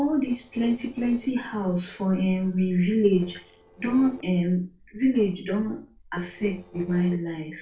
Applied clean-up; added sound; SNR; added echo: neural separator model SepFormer DNS4.